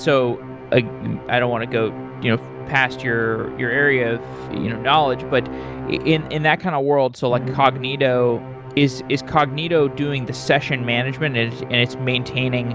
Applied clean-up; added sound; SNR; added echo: none; Musical instrument; 11 dB; none.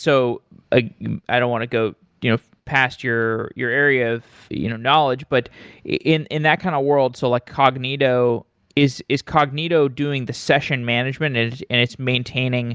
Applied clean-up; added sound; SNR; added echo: none; none; none; none.